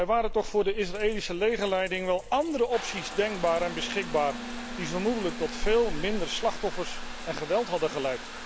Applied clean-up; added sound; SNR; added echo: none; Trickle, dribble / Bathtub (filling or washing) / Water tap, faucet; 7 dB; none.